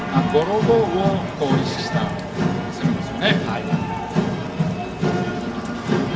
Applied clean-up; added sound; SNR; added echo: none; Rain; 20 dB; reverberation time 2.0 s.